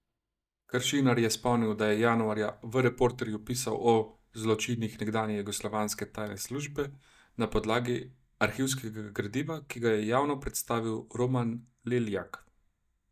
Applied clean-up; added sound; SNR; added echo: neural mask model DeepFilterNet 3.